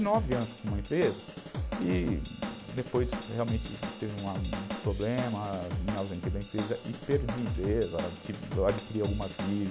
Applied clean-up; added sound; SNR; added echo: none; Drum / Drum kit; 4 dB; none.